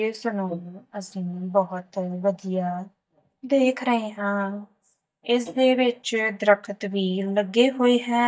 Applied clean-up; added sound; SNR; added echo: neural mask model DeepFilterNet 3.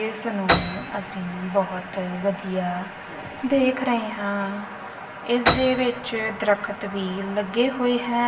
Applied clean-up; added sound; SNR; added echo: none; Piano; 6 dB; reverberation time 1.0 s.